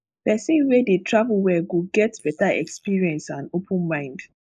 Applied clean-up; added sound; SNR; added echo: neural mask model Resemble Enhance denoiser.